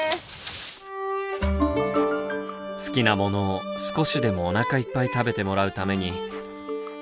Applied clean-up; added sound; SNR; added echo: none; none; none; none.